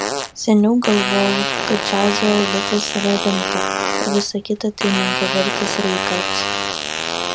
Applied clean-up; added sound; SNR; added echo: none; Fart; 2 dB; none.